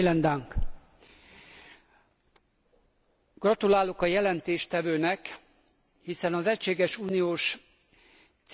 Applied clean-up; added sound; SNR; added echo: none; none; none; none.